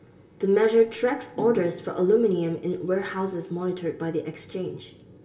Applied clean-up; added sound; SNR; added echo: none; none; none; reverberation time 0.1 s.